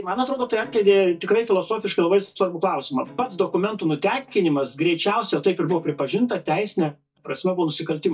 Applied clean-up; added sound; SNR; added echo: neural mask model DeepFilterNet 3.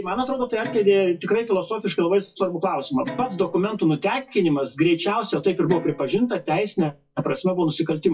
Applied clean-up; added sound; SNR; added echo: classical method WPE with log-MMSE.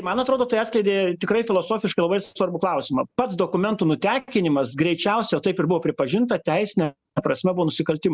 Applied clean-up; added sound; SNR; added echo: none; none; none; none.